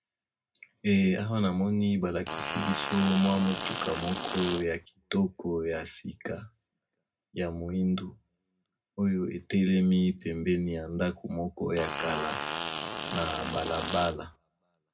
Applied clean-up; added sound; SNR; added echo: none; Fart; 4 dB; reverberation time 0.2 s.